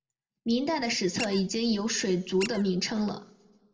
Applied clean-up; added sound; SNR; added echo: none; Squeak; 14 dB; reverberation time 0.7 s.